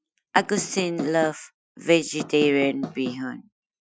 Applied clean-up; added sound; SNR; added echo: classical method Wiener filter.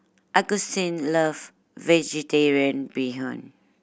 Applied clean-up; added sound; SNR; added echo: none; none; none; none.